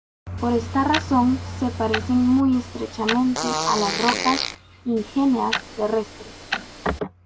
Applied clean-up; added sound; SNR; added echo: none; Fart + Tick-tock; 7 dB; none.